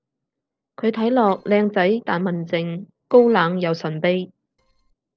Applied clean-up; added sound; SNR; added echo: neural separator model SepFormer DNS4.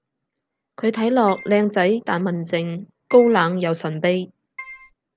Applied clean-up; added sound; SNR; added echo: none; Keyboard (musical); 16 dB; none.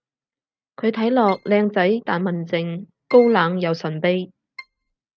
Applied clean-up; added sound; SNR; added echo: neural mask model RNNoise.